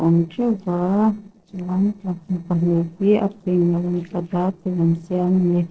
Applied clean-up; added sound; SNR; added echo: neural separator model SepFormer DNS4.